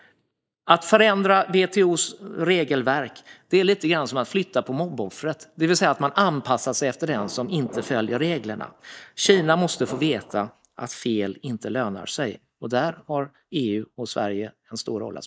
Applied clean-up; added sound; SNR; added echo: neural mask model DeepFilterNet 3.